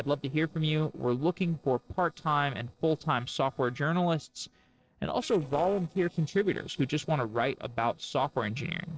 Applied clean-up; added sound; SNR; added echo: neural separator model SepFormer DNS4.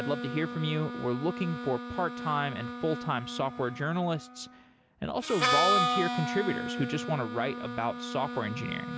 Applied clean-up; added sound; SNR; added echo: none; Harmonica; 2 dB; none.